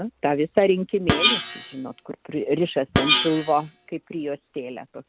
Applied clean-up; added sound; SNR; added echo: none; Screech; -3 dB; none.